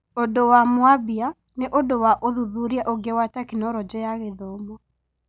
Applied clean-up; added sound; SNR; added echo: none; none; none; none.